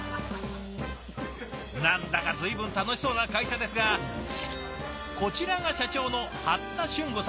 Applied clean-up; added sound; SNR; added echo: none; none; none; none.